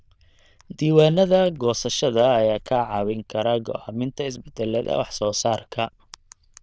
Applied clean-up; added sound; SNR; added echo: neural diffusion model UNIVERSE++.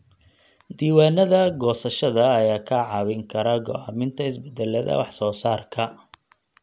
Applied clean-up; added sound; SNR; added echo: none; none; none; none.